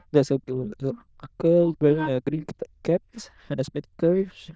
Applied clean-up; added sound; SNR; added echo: neural diffusion model UNIVERSE++.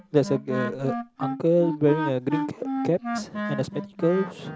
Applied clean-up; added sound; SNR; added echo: none; Wind instrument, woodwind instrument; 6 dB; none.